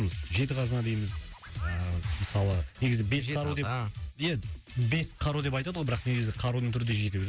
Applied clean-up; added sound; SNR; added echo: none; none; none; none.